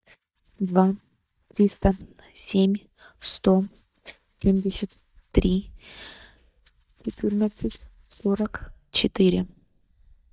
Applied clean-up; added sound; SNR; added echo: neural mask model DeepFilterNet 3.